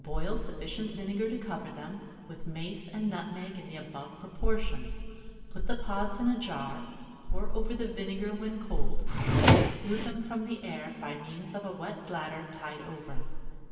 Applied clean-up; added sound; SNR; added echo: none; Drawer open or close; -5 dB; reverberation time 2.6 s.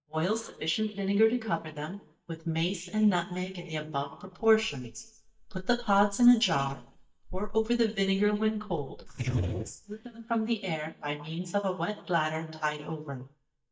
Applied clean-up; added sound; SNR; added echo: neural mask model DeepFilterNet 3.